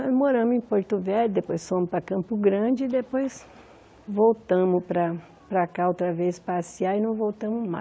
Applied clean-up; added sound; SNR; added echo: none; none; none; none.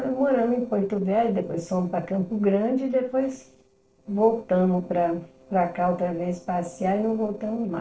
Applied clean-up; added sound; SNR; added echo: neural separator model SepFormer DNS4.